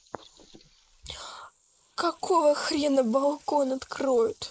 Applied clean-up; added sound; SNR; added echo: neural mask model Resemble Enhance denoiser.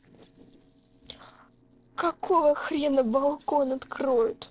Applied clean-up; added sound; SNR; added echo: neural separator model SepFormer DNS4.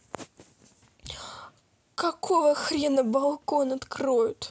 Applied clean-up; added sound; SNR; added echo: none; none; none; none.